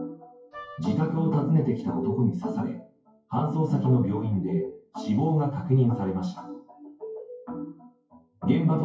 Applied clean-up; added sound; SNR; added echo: classical method WPE with log-MMSE.